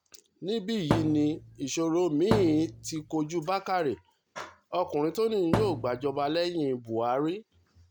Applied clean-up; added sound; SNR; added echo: none; Thump, thud; 5 dB; none.